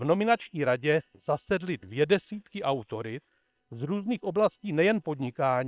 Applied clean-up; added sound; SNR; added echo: neural separator model SepFormer WHAM!.